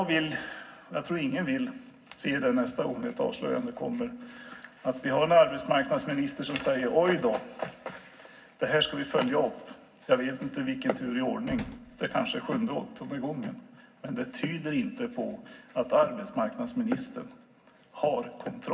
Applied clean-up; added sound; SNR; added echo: none; Slam; 18 dB; reverberation time 0.4 s.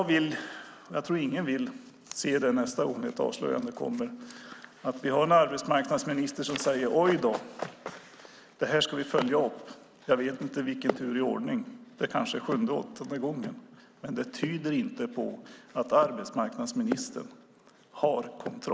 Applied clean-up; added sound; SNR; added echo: none; none; none; none.